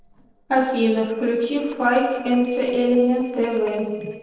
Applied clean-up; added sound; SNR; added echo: neural separator model SepFormer DNS4.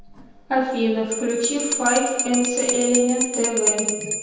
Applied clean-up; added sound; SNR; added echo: none; Bell; 3 dB; reverberation time 1.1 s.